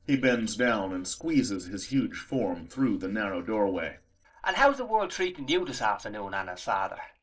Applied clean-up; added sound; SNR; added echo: neural separator model SepFormer DNS4.